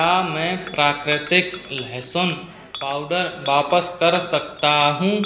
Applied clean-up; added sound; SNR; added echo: none; Chink, clink; 15 dB; none.